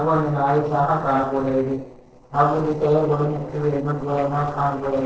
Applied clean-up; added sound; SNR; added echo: neural separator model SepFormer DNS4.